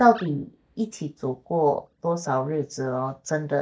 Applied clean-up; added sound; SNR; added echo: neural mask model DeepFilterNet 3.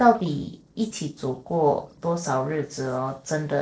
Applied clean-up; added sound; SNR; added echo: neural separator model SepFormer DNS4.